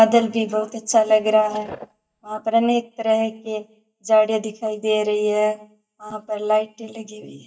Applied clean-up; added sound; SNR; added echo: neural mask model DeepFilterNet 3.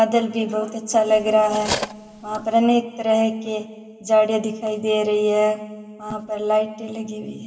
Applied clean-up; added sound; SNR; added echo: none; Cutlery, silverware; 9 dB; reverberation time 1.8 s.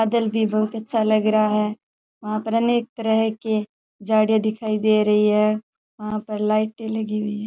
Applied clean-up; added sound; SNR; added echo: none; none; none; none.